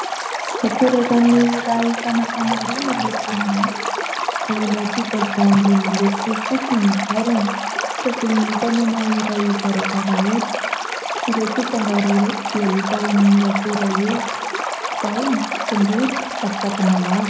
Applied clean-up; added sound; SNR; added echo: none; Stream; 4 dB; reverberation time 0.8 s.